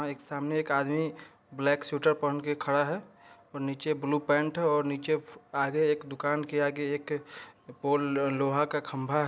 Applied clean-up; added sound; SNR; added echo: none; none; none; none.